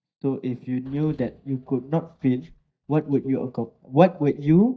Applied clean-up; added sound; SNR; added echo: neural mask model DeepFilterNet 3.